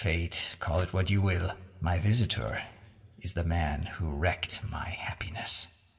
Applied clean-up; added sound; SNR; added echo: none; Walk, footsteps; 18 dB; reverberation time 3.0 s.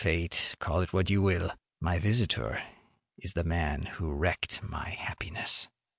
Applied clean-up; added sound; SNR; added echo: none; none; none; none.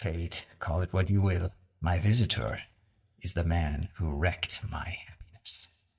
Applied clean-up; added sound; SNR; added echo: neural mask model DeepFilterNet 3.